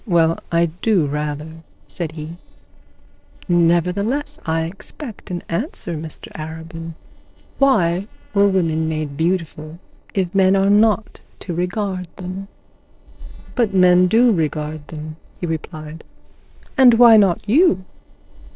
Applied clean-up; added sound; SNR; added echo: neural separator model SepFormer DNS4.